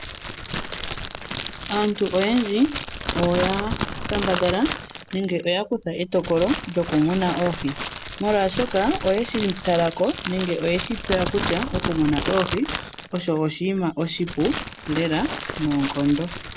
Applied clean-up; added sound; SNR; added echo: none; Crackle; 7 dB; none.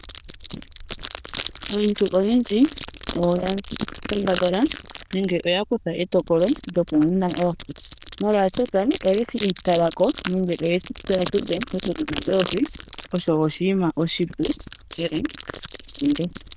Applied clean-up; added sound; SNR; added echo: neural diffusion model UNIVERSE++.